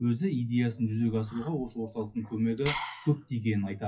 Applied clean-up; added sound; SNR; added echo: classical method WPE with log-MMSE.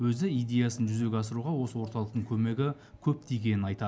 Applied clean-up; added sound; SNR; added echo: none; none; none; none.